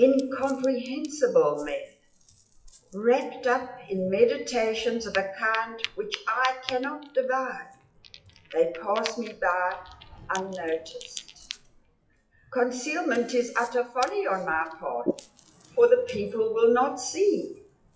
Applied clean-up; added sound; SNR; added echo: classical method WPE with log-MMSE.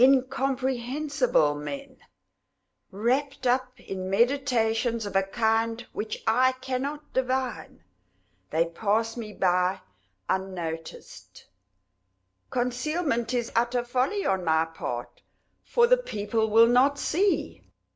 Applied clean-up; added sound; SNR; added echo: none; none; none; none.